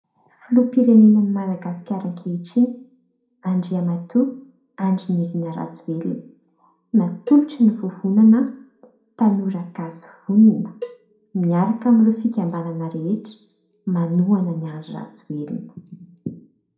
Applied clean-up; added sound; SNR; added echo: none; Cowbell; 19 dB; reverberation time 0.4 s.